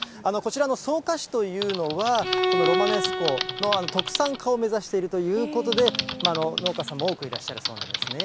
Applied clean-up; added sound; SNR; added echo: none; Typing + Bowed string instrument; 3 dB; none.